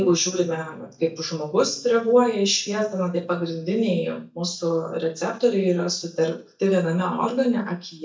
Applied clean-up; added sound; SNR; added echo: neural mask model DeepFilterNet 3.